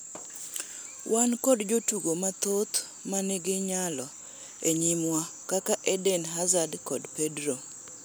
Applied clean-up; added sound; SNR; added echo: none; none; none; none.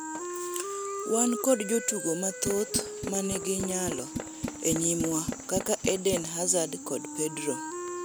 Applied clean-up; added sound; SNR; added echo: none; Wind instrument, woodwind instrument + Tools; 7 dB; none.